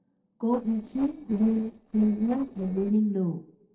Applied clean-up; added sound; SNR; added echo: neural separator model SepFormer DNS4.